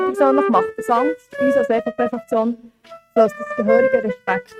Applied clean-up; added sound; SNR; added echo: neural mask model RNNoise.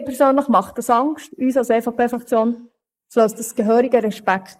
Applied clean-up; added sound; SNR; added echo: neural mask model Resemble Enhance denoiser.